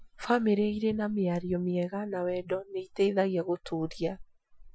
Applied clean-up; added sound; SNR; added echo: classical method Wiener filter.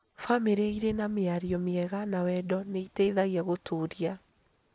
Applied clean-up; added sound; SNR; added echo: none; none; none; none.